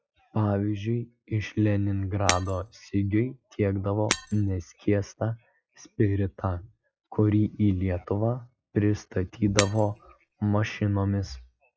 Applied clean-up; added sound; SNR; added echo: classical method log-MMSE.